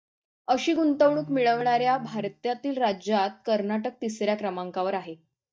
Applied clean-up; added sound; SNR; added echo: neural mask model DeepFilterNet 3.